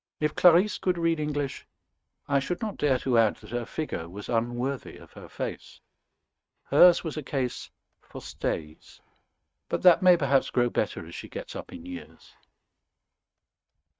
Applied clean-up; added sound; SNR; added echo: neural mask model RNNoise.